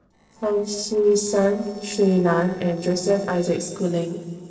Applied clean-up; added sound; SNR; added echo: neural separator model SepFormer DNS4.